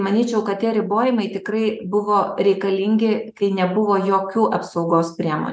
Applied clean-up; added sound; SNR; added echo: none; none; none; none.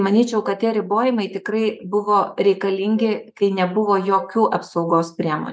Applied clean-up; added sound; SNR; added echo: neural mask model DeepFilterNet 3.